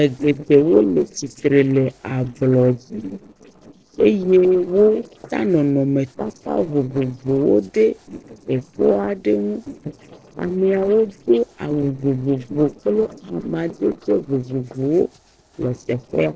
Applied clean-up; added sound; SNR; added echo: neural separator model SepFormer DNS4.